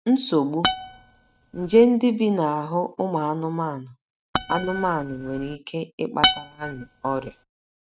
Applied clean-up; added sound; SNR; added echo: neural mask model RNNoise.